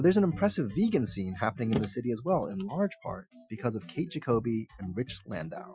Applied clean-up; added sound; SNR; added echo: classical method Wiener filter.